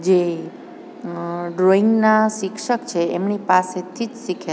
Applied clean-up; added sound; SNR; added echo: none; none; none; none.